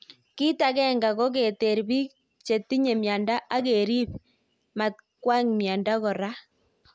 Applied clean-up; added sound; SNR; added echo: none; none; none; none.